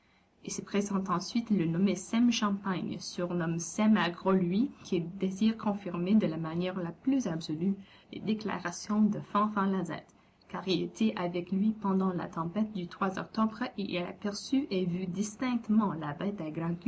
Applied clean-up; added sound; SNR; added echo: none; none; none; none.